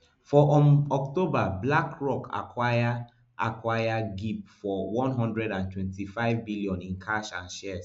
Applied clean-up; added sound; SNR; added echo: none; none; none; none.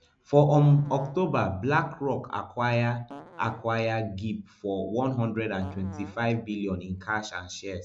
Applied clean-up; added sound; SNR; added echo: none; Fart; 19 dB; none.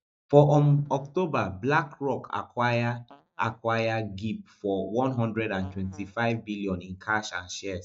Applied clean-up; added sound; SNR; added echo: neural mask model DeepFilterNet 3.